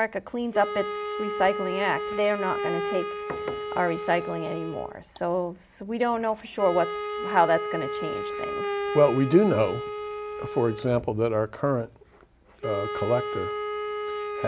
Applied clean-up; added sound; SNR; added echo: none; Wind instrument, woodwind instrument; 6 dB; none.